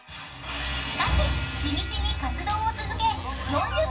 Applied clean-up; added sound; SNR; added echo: none; Buzz; 18 dB; reverberation time 0.3 s.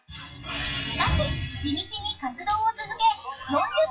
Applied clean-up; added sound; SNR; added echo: classical method WPE with log-MMSE.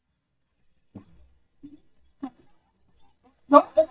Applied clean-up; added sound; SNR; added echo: neural mask model DeepFilterNet 3.